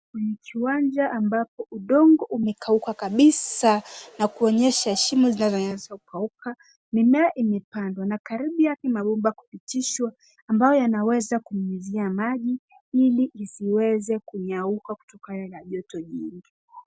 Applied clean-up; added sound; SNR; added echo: none; none; none; none.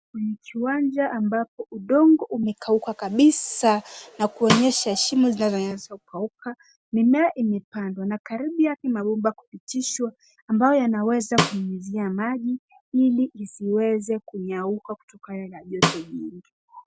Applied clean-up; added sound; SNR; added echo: none; Snare drum; 3 dB; none.